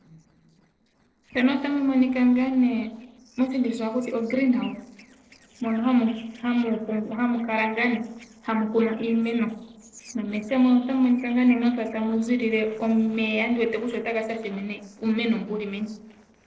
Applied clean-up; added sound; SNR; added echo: neural separator model SepFormer DNS4.